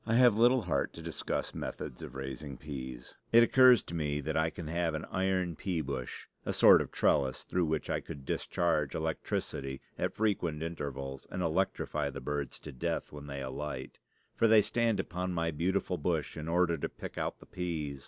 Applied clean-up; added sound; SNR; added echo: none; none; none; none.